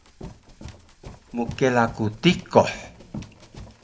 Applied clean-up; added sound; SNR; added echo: none; Run; 15 dB; reverberation time 0.6 s.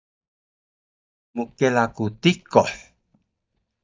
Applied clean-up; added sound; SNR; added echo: neural mask model DeepFilterNet 3.